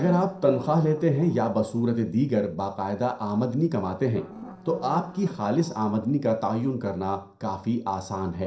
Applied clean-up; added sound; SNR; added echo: neural separator model SepFormer DNS4.